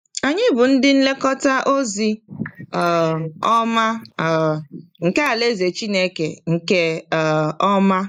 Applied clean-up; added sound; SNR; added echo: neural mask model Resemble Enhance denoiser.